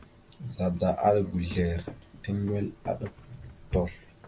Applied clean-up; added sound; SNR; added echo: none; Slam / Car; 17 dB; none.